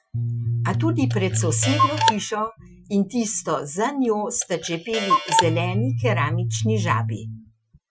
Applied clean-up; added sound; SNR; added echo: classical method Wiener filter.